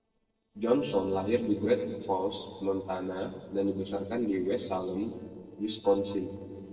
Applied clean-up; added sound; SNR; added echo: neural separator model SepFormer DNS4.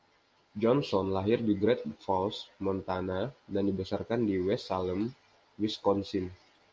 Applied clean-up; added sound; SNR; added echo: none; none; none; none.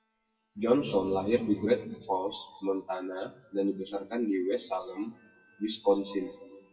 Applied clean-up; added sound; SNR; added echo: classical method WPE with log-MMSE.